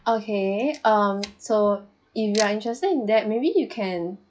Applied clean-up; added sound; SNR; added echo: classical method log-MMSE.